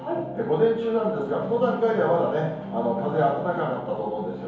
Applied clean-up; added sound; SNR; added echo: none; none; none; reverberation time 1.0 s.